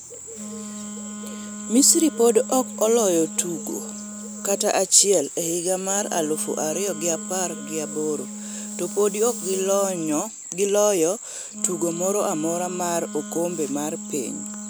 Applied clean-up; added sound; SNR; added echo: none; Wind instrument, woodwind instrument; 13 dB; none.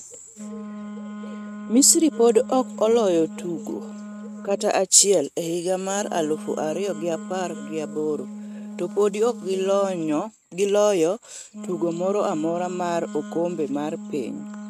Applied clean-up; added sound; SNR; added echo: neural mask model RNNoise.